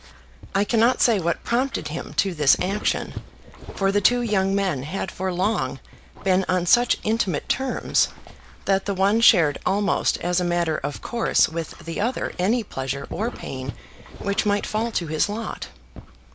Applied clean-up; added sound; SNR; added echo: none; Dog; 17 dB; none.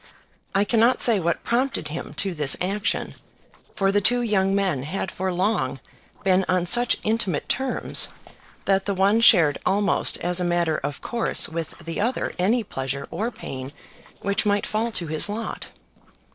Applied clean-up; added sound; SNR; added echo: neural separator model SepFormer DNS4.